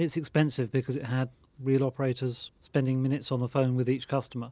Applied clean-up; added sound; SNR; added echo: none; none; none; none.